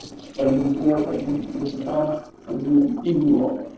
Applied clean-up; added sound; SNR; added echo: neural separator model SepFormer DNS4.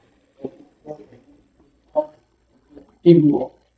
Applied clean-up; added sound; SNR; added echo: neural mask model DeepFilterNet 3.